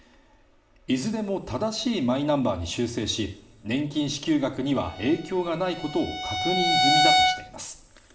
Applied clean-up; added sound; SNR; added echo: none; Bowed string instrument; -2 dB; reverberation time 1.1 s.